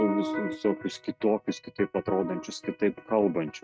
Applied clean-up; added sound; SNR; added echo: neural mask model RNNoise.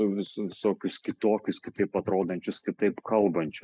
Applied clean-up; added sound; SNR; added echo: neural mask model Resemble Enhance denoiser.